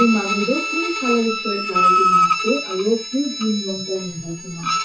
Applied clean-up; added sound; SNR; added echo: classical method WPE with log-MMSE.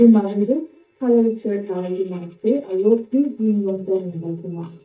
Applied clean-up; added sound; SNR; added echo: neural mask model DeepFilterNet 3.